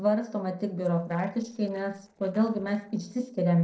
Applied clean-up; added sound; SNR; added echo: neural separator model SepFormer DNS4.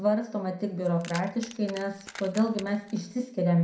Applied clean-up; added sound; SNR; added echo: none; Keys jangling; 18 dB; reverberation time 0.4 s.